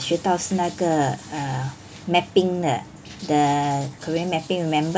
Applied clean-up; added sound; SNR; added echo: none; none; none; none.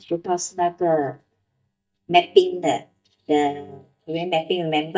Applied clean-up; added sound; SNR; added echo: neural mask model DeepFilterNet 3.